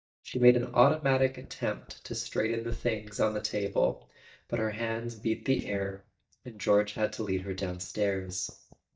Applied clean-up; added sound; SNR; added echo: neural mask model DeepFilterNet 3.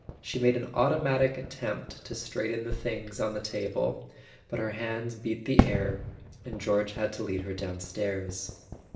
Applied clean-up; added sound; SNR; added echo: none; Fireworks; 4 dB; reverberation time 0.7 s.